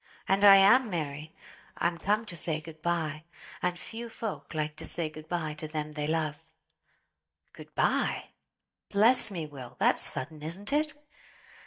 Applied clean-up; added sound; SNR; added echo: neural mask model DeepFilterNet 3.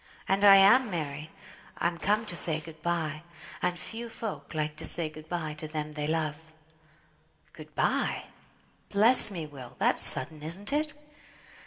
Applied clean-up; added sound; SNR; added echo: none; Gunshot, gunfire; 18 dB; reverberation time 1.2 s.